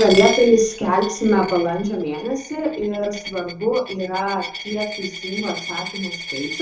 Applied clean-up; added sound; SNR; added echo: none; Coin (dropping); 11 dB; reverberation time 0.6 s.